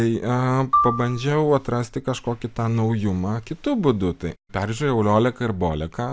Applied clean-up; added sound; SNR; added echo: none; Marimba, xylophone; 5 dB; none.